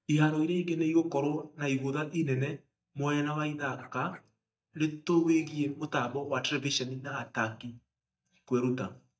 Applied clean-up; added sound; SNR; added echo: neural mask model DeepFilterNet 3.